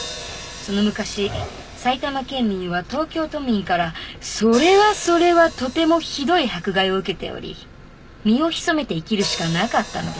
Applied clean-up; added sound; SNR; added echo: none; Hi-hat; 17 dB; none.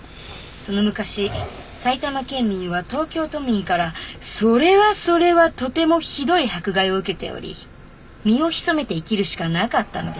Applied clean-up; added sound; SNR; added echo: none; none; none; none.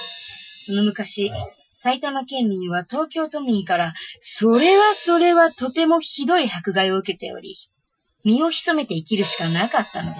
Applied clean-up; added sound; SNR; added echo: classical method Wiener filter.